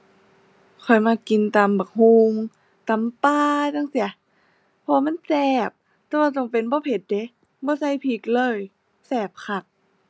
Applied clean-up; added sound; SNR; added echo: none; none; none; none.